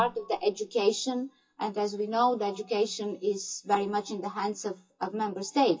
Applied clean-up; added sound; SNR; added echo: classical method WPE with log-MMSE.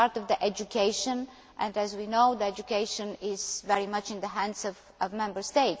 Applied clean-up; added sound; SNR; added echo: none; none; none; none.